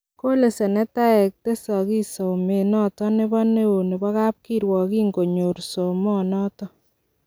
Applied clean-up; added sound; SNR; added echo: none; none; none; none.